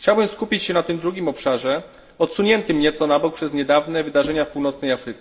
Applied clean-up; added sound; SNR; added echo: none; none; none; reverberation time 1.0 s.